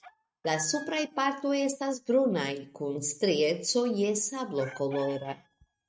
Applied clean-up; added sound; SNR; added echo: neural mask model RNNoise.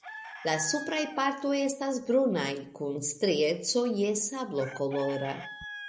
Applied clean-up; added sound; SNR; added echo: none; Chicken, rooster; 16 dB; none.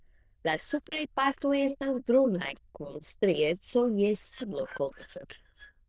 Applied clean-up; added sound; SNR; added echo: neural diffusion model UNIVERSE++.